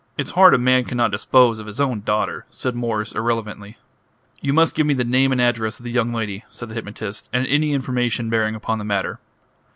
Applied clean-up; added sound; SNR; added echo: none; none; none; none.